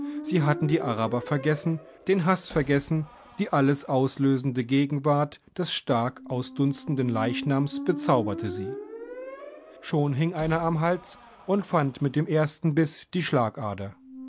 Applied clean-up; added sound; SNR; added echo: none; Squeak; 13 dB; none.